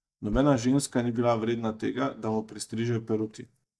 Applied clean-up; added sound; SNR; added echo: neural mask model DeepFilterNet 3.